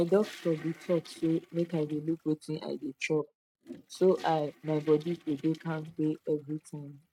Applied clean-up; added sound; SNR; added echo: neural mask model RNNoise.